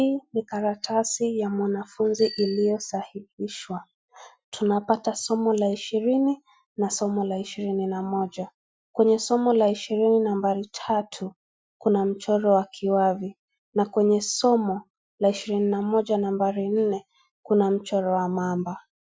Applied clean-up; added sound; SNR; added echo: classical method Wiener filter.